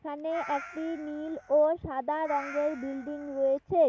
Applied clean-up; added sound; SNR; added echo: none; Meow; 17 dB; none.